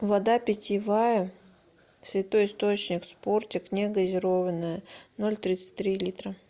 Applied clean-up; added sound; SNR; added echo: none; none; none; none.